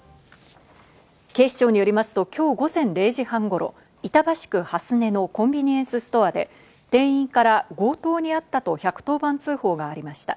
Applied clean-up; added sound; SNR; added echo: none; none; none; none.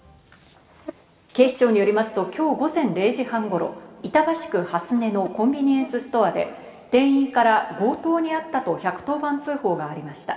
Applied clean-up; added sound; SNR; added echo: none; Buzz; 19 dB; reverberation time 2.1 s.